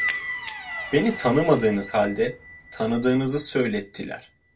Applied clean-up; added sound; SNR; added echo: none; Squeak / Bell; 11 dB; reverberation time 0.2 s.